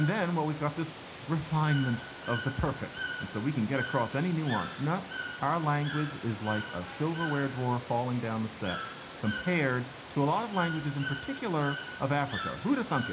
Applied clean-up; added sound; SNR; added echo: none; Water / Bird; 9 dB; reverberation time 0.4 s.